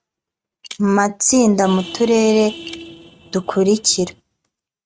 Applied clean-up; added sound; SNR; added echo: neural mask model RNNoise.